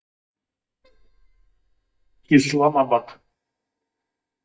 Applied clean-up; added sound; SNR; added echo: neural mask model DeepFilterNet 3.